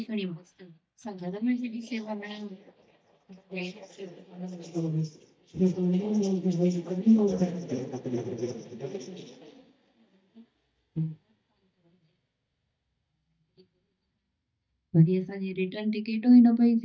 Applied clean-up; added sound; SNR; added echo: neural mask model DeepFilterNet 3.